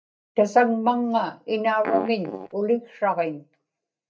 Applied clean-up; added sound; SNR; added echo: neural mask model DeepFilterNet 3.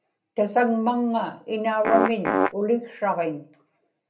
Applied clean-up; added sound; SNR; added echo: none; Fart; -3 dB; reverberation time 0.3 s.